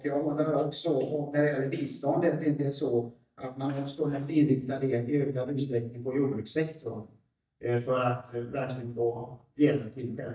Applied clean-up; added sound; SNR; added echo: neural mask model DeepFilterNet 3.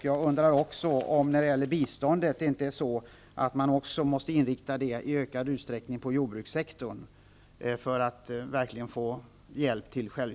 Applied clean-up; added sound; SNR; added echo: none; none; none; none.